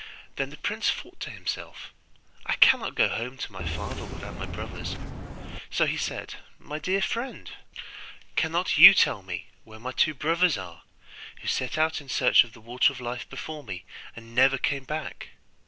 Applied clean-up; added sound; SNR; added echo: none; Subway, metro, underground; 4 dB; none.